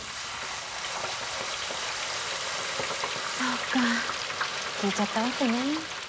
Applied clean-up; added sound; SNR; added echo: none; Frying (food); -1 dB; none.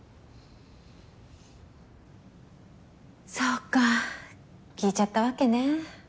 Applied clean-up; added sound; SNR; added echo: none; none; none; none.